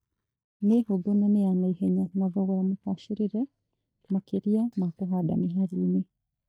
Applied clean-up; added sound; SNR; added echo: neural mask model DeepFilterNet 3.